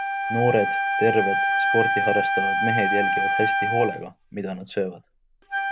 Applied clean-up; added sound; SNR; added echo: none; Wind instrument, woodwind instrument; -2 dB; none.